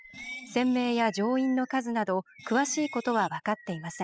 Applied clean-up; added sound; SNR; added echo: classical method spectral subtraction.